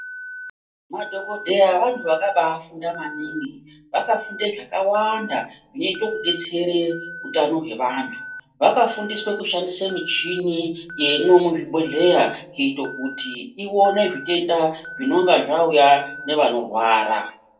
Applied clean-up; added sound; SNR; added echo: none; Alarm; 16 dB; reverberation time 0.2 s.